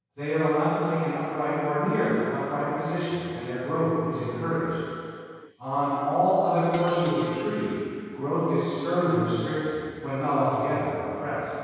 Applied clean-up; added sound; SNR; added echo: none; Cutlery, silverware; 15 dB; reverberation time 2.2 s.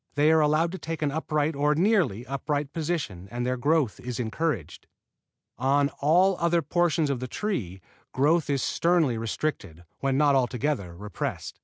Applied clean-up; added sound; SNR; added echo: none; none; none; none.